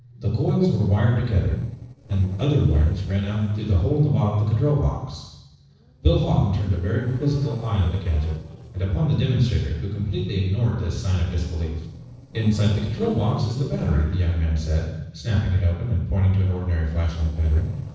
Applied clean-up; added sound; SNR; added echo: neural separator model SepFormer DNS4.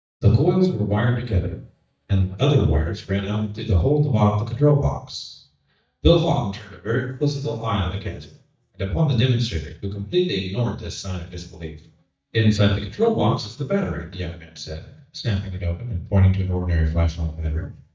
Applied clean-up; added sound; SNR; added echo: neural mask model DeepFilterNet 3.